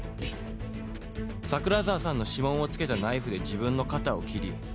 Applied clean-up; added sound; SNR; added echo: none; Thump, thud; 16 dB; none.